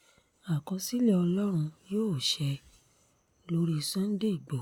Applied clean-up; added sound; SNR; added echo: none; none; none; none.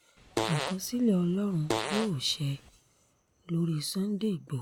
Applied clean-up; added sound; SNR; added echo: none; Fart; 5 dB; none.